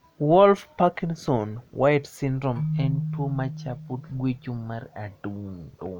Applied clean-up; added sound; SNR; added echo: none; Keyboard (musical); 10 dB; none.